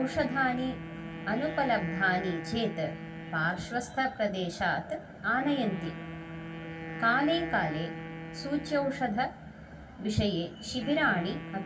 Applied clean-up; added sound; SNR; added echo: none; Wind instrument, woodwind instrument; 11 dB; reverberation time 0.2 s.